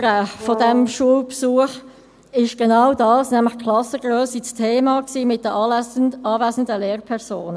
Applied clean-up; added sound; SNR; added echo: none; Brass instrument; 10 dB; none.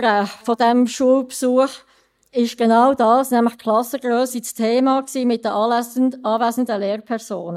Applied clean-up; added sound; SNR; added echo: neural mask model DeepFilterNet 3.